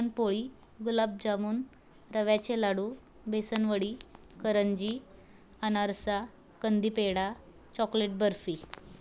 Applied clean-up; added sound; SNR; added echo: none; none; none; none.